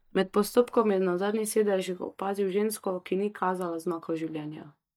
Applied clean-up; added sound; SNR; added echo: neural mask model DeepFilterNet 3.